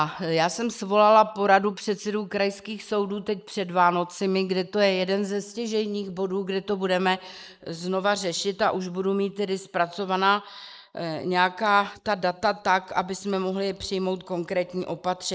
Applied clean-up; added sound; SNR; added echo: neural mask model Resemble Enhance denoiser.